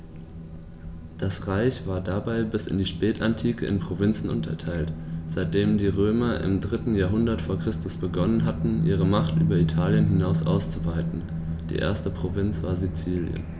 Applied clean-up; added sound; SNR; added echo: none; none; none; none.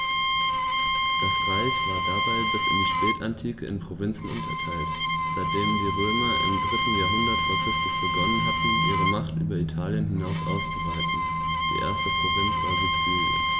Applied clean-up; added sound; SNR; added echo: none; Bowed string instrument; -4 dB; none.